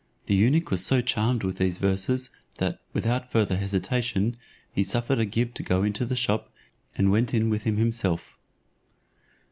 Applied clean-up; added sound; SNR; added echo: none; none; none; none.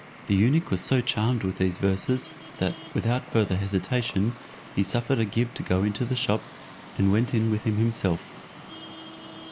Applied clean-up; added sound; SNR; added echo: none; Traffic noise, roadway noise; 17 dB; none.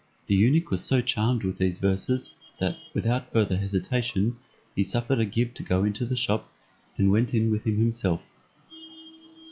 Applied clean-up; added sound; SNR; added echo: classical method log-MMSE.